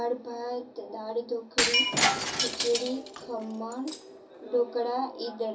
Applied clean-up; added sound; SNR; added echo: none; Shatter; 0 dB; reverberation time 0.3 s.